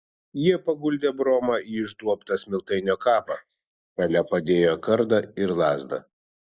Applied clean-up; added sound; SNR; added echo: neural mask model Resemble Enhance denoiser.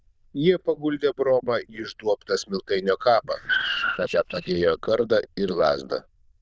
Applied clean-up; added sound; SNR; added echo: neural diffusion model UNIVERSE++.